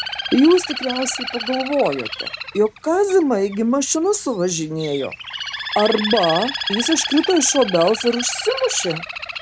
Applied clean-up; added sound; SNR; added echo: none; Bird; 9 dB; none.